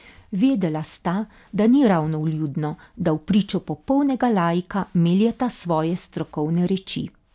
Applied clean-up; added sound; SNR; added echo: none; none; none; none.